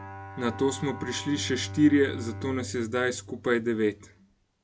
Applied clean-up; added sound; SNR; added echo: none; Bowed string instrument; 13 dB; none.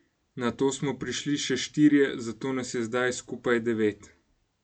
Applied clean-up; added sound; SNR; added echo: none; none; none; none.